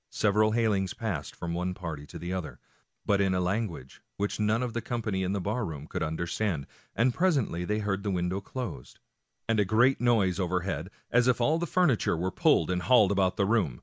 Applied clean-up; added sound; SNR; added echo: none; none; none; none.